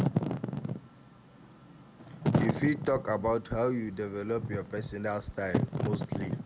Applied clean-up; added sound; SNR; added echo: none; Wind / Fire; 0 dB; none.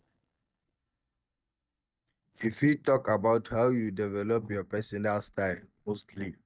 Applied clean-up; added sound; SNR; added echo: neural mask model DeepFilterNet 3.